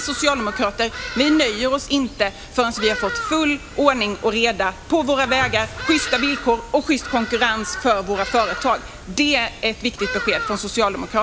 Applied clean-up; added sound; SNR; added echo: none; Bird vocalization, bird call, bird song; 10 dB; none.